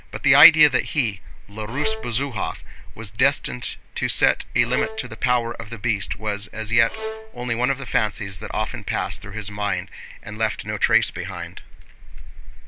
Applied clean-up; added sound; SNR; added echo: none; Bowed string instrument; 14 dB; none.